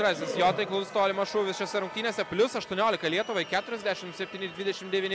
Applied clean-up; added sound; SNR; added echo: none; none; none; none.